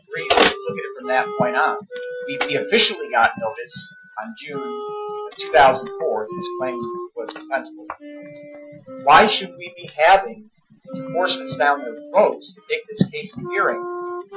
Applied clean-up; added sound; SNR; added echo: classical method Wiener filter.